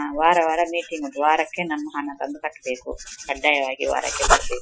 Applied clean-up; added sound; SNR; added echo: classical method Wiener filter.